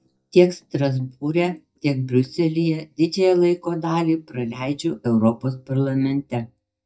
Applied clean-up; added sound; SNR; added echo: neural mask model DeepFilterNet 3.